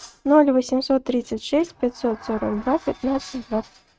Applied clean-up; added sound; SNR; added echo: neural mask model RNNoise.